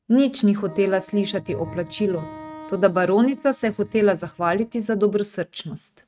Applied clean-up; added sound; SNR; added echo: neural mask model RNNoise.